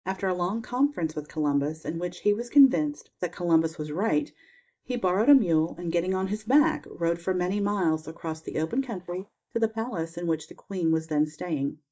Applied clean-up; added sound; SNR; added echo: neural mask model DeepFilterNet 3.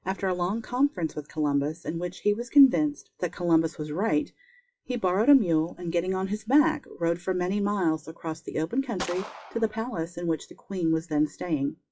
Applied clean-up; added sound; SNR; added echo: classical method WPE with log-MMSE.